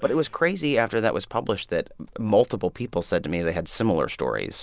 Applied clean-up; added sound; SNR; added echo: none; none; none; none.